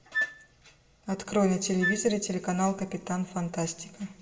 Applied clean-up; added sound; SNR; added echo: none; Wind instrument, woodwind instrument; 4 dB; reverberation time 1.0 s.